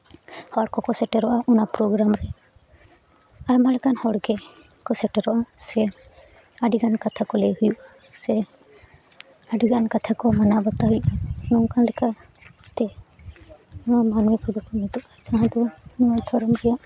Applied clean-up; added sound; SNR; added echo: none; none; none; none.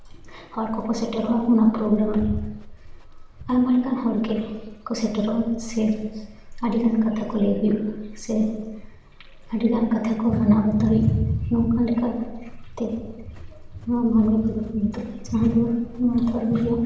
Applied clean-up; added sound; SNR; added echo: none; Livestock, farm animals, working animals; 16 dB; reverberation time 0.9 s.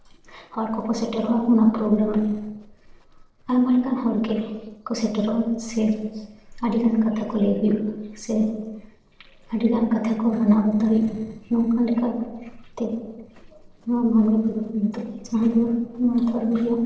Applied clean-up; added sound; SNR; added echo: neural separator model SepFormer DNS4.